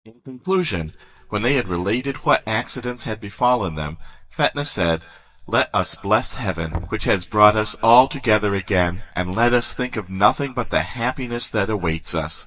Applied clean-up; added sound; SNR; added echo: neural mask model DeepFilterNet 3.